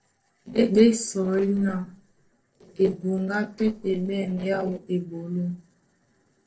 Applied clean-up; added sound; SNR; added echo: neural separator model SepFormer DNS4.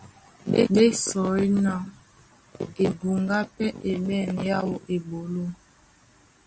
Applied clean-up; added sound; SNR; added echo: none; none; none; none.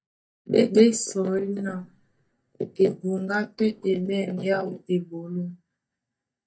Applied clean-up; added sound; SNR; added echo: neural mask model DeepFilterNet 3.